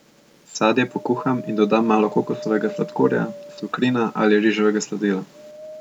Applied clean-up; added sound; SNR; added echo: none; Wind; 18 dB; none.